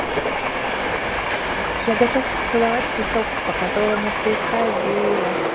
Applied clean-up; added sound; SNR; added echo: none; Train; -2 dB; none.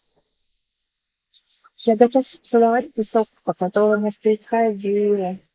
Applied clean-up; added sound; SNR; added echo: neural mask model Resemble Enhance denoiser.